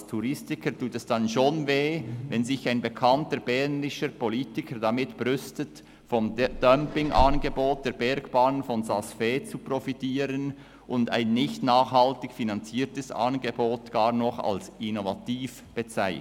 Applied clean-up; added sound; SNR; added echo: none; Vehicle; 6 dB; none.